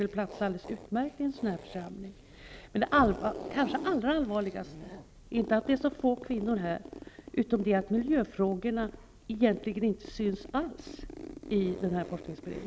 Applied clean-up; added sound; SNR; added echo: none; Zipper (clothing); 15 dB; none.